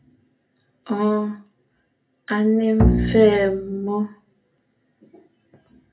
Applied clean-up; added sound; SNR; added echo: none; Bowed string instrument; -1 dB; reverberation time 0.3 s.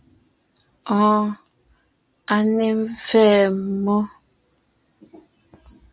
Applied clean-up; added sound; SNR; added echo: none; none; none; none.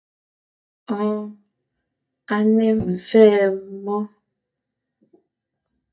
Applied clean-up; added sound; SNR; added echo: neural mask model DeepFilterNet 3.